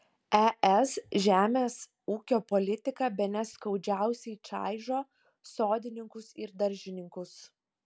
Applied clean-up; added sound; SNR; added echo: none; none; none; none.